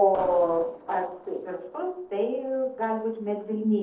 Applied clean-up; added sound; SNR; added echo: neural separator model SepFormer DNS4.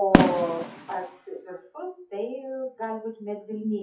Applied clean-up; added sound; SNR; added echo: classical method WPE with log-MMSE.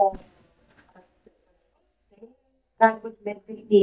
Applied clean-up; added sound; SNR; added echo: neural mask model DeepFilterNet 3.